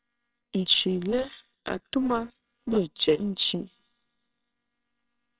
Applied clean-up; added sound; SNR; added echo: neural separator model SepFormer WHAMR!.